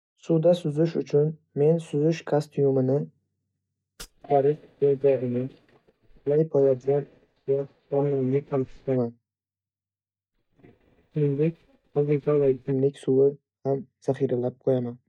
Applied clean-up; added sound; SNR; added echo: neural mask model DeepFilterNet 3.